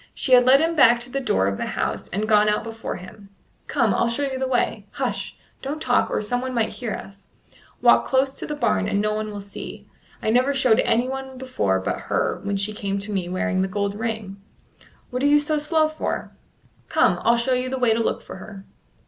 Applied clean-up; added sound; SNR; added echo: none; none; none; none.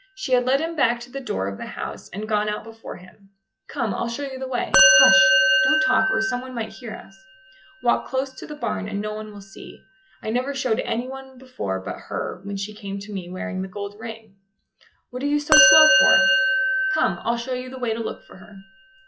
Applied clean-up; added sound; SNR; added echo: classical method log-MMSE.